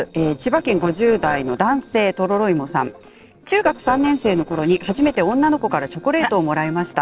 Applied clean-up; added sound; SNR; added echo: neural separator model SepFormer DNS4.